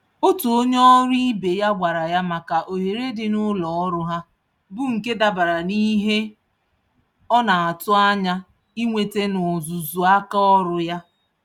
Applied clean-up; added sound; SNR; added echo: none; none; none; none.